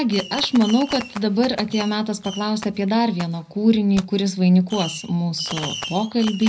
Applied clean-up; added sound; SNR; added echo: none; Fireworks; 14 dB; reverberation time 0.4 s.